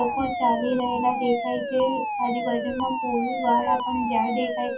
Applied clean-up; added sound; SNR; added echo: none; Alarm; 4 dB; reverberation time 0.2 s.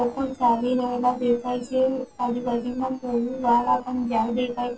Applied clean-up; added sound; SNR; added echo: neural separator model SepFormer DNS4.